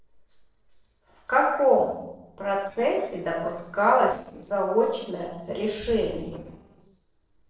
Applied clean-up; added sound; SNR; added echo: neural separator model SepFormer DNS4.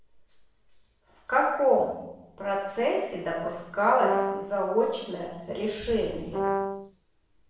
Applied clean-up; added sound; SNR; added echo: none; Brass instrument; 4 dB; reverberation time 0.8 s.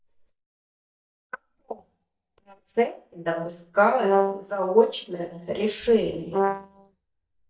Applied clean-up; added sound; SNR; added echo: neural mask model DeepFilterNet 3.